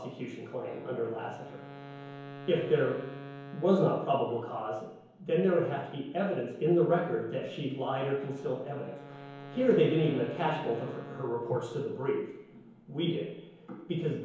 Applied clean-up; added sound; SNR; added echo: none; Wind instrument, woodwind instrument; 17 dB; reverberation time 1.0 s.